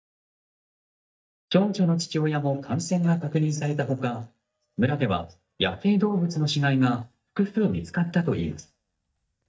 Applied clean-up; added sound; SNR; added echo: neural mask model DeepFilterNet 3.